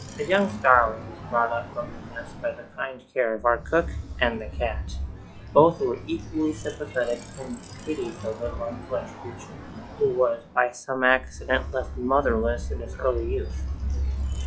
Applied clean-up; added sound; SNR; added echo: classical method log-MMSE.